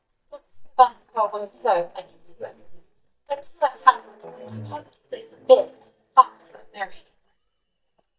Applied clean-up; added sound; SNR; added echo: neural mask model DeepFilterNet 3.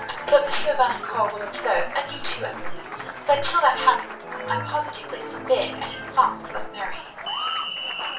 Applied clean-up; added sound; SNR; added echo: none; Applause; 8 dB; reverberation time 0.3 s.